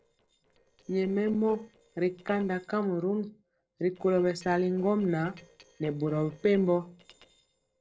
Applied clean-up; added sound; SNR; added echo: neural separator model SepFormer DNS4.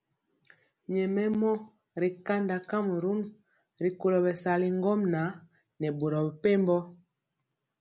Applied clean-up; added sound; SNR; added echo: none; none; none; none.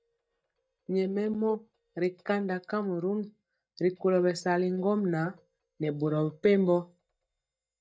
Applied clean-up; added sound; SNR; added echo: neural mask model DeepFilterNet 3.